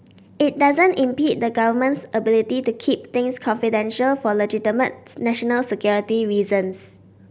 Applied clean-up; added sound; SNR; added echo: none; none; none; none.